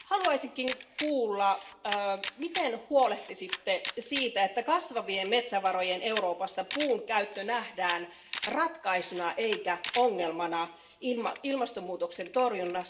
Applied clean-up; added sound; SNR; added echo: none; Camera; 10 dB; reverberation time 0.7 s.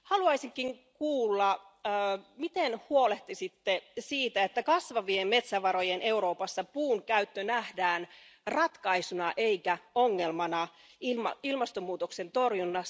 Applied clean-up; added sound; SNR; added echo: none; none; none; none.